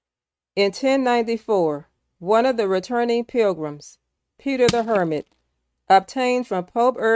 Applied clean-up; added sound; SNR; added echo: neural mask model RNNoise.